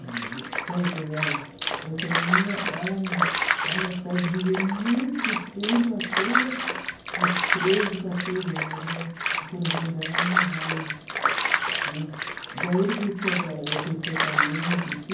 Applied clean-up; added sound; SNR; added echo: none; Bathtub (filling or washing); -1 dB; reverberation time 0.9 s.